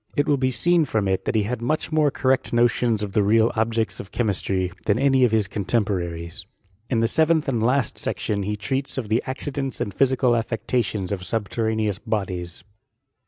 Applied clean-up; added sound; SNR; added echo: none; none; none; none.